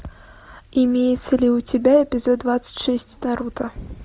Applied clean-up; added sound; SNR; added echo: none; none; none; none.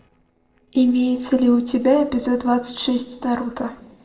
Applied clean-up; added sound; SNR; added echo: neural separator model SepFormer DNS4.